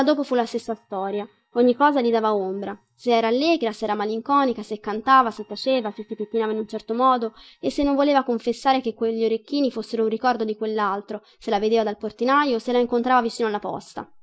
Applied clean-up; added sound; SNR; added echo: neural mask model DeepFilterNet 3.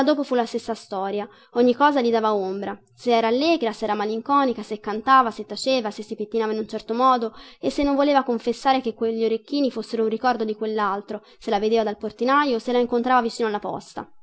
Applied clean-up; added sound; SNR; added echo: none; none; none; none.